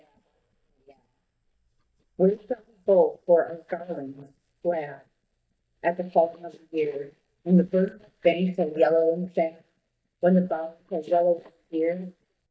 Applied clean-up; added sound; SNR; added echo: neural mask model DeepFilterNet 3.